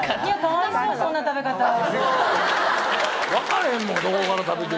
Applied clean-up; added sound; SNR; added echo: none; none; none; none.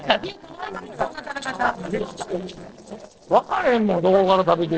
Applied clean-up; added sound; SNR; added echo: neural separator model SepFormer DNS4.